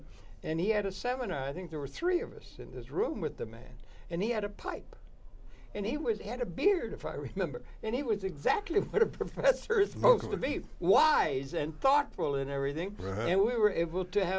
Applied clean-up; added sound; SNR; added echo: none; none; none; none.